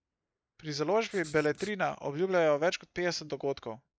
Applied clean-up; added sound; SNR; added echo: neural mask model Resemble Enhance denoiser.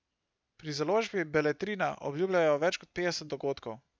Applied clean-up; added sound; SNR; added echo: none; none; none; none.